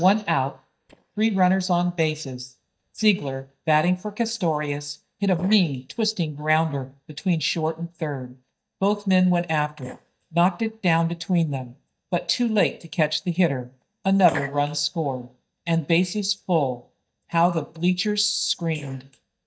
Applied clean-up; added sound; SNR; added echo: neural mask model DeepFilterNet 3.